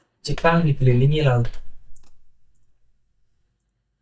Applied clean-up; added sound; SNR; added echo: neural mask model DeepFilterNet 3.